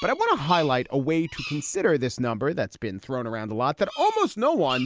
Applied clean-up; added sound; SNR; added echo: none; Bird vocalization, bird call, bird song; 18 dB; none.